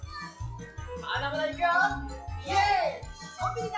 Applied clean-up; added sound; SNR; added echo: classical method log-MMSE.